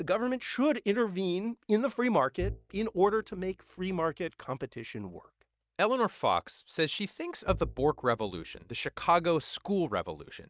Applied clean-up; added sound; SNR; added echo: neural mask model RNNoise.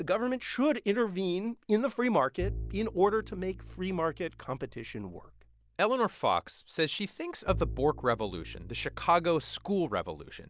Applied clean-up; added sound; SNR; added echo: none; Bowed string instrument; 14 dB; none.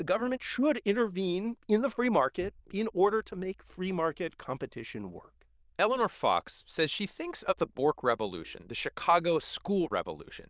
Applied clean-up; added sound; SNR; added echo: neural diffusion model UNIVERSE++.